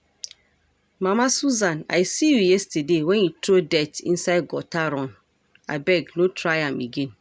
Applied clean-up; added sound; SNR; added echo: none; none; none; none.